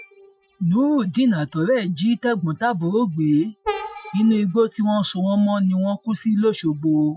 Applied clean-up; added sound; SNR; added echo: classical method Wiener filter.